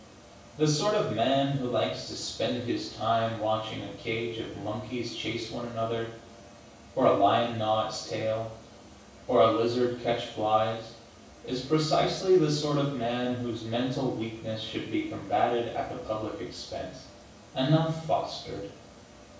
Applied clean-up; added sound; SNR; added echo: none; none; none; reverberation time 0.7 s.